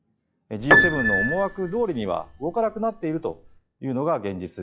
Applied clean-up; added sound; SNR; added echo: classical method log-MMSE.